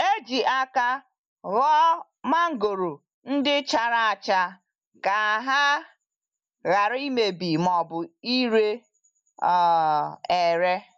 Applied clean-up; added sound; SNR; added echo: none; none; none; none.